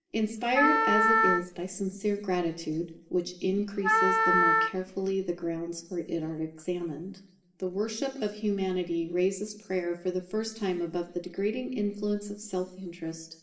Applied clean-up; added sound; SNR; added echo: none; Wind instrument, woodwind instrument; -5 dB; reverberation time 0.7 s.